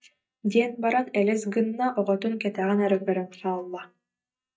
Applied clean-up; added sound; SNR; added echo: neural mask model DeepFilterNet 3.